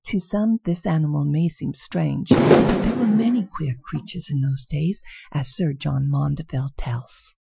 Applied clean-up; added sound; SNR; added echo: classical method Wiener filter.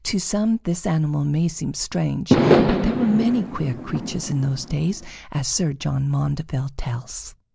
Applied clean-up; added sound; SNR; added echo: none; Fireworks; -1 dB; none.